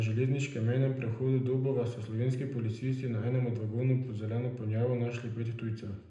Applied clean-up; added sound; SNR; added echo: none; none; none; reverberation time 0.8 s.